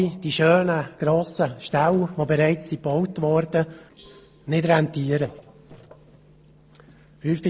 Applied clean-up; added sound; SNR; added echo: neural separator model SepFormer DNS4.